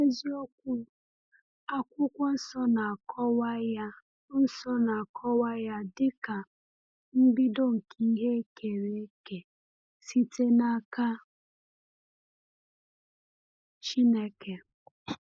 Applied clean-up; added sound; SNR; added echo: neural mask model Resemble Enhance denoiser.